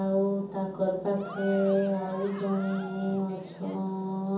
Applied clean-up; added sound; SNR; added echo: none; Cheering; 15 dB; reverberation time 0.6 s.